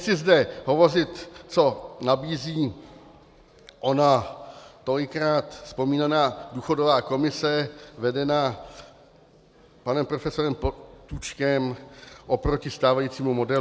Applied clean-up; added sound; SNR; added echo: none; none; none; none.